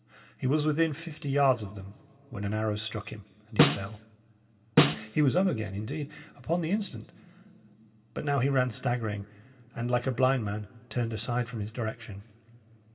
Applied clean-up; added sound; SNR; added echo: none; Snare drum; -3 dB; reverberation time 3.0 s.